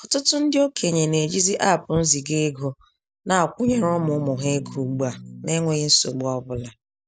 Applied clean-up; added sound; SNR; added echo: none; Electric guitar / Strum; 13 dB; none.